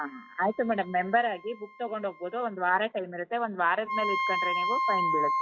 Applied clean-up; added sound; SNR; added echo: classical method log-MMSE.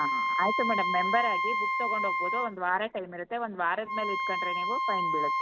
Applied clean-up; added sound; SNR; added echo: none; Wind instrument, woodwind instrument; -3 dB; none.